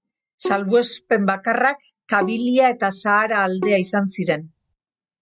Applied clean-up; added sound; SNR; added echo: neural mask model RNNoise.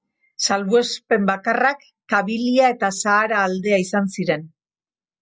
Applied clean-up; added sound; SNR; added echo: none; none; none; none.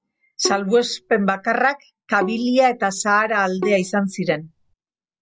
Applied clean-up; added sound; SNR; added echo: none; Bowed string instrument; 12 dB; none.